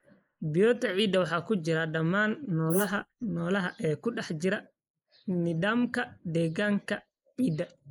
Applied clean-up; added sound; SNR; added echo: neural mask model Resemble Enhance denoiser.